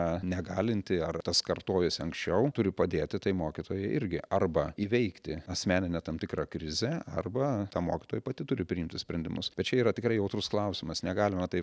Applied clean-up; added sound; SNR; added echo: none; none; none; none.